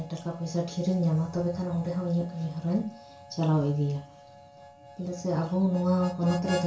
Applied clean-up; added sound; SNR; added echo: none; Harmonica; 17 dB; reverberation time 0.3 s.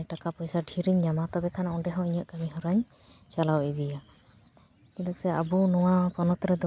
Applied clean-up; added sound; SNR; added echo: none; none; none; none.